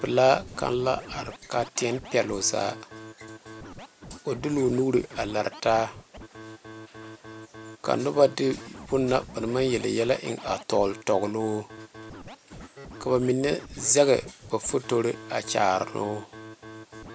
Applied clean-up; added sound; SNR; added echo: none; Scratching (performance technique); 16 dB; none.